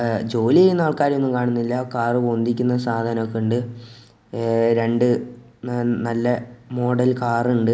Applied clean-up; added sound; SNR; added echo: none; none; none; none.